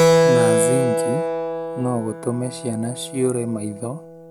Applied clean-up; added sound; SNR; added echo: none; Keyboard (musical); -4 dB; none.